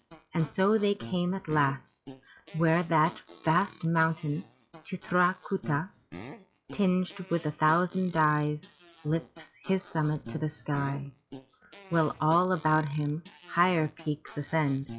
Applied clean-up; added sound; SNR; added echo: classical method log-MMSE.